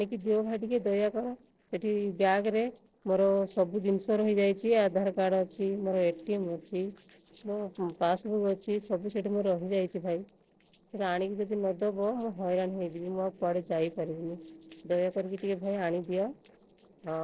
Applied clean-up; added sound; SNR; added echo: neural separator model SepFormer DNS4.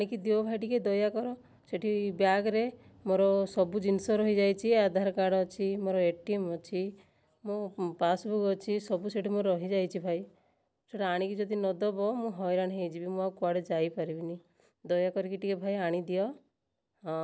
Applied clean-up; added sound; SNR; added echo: none; none; none; none.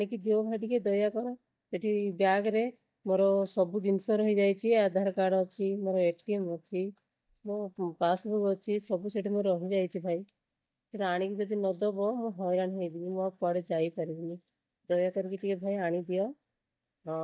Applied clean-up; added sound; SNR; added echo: neural mask model DeepFilterNet 3.